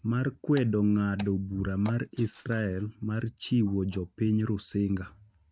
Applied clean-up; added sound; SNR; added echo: neural mask model RNNoise.